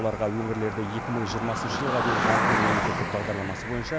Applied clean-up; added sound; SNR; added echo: none; Cricket; -1 dB; none.